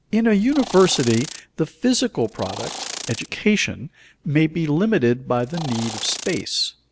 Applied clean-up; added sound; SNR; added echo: none; Insect; 11 dB; none.